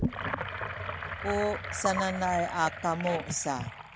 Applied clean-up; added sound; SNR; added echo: none; Sink (filling or washing) / Gurgling; 4 dB; none.